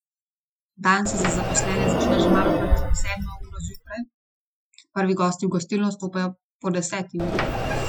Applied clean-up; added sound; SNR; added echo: classical method Wiener filter.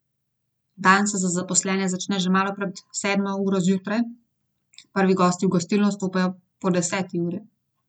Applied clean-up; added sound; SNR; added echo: none; none; none; none.